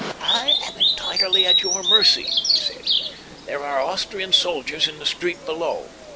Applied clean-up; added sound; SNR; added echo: none; Bird vocalization, bird call, bird song; -3 dB; none.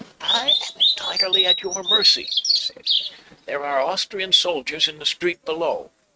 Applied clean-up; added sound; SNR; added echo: neural mask model RNNoise.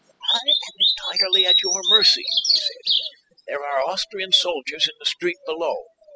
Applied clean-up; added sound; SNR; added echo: classical method spectral subtraction.